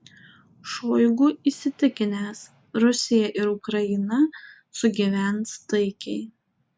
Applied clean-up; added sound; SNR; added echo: none; none; none; none.